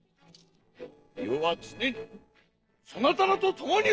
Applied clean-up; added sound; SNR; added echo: neural separator model SepFormer DNS4.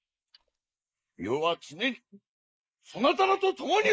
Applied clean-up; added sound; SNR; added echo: neural mask model Resemble Enhance denoiser.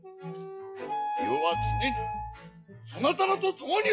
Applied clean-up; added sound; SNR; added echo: classical method log-MMSE.